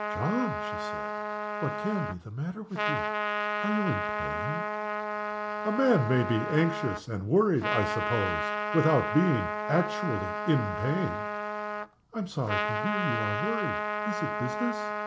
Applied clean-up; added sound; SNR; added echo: none; Trumpet; 2 dB; none.